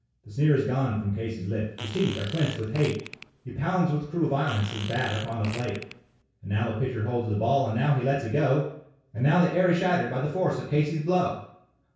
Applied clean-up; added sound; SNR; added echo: none; Fart; 14 dB; reverberation time 0.6 s.